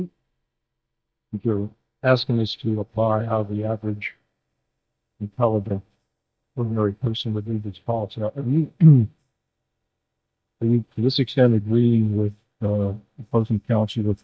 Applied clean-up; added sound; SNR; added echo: neural mask model DeepFilterNet 3.